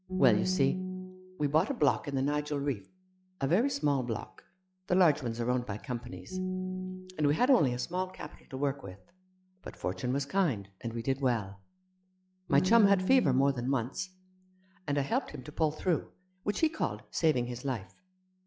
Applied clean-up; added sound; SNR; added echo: classical method log-MMSE.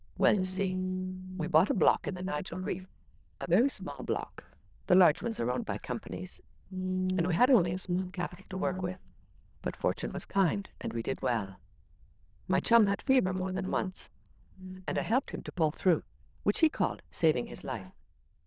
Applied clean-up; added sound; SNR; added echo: neural diffusion model UNIVERSE++.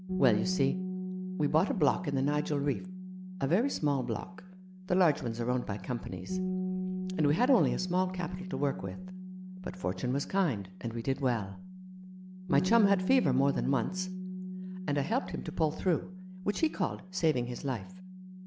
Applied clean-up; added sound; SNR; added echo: none; Bass guitar; 7 dB; none.